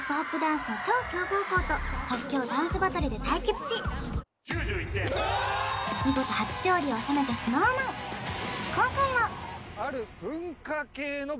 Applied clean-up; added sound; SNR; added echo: none; none; none; none.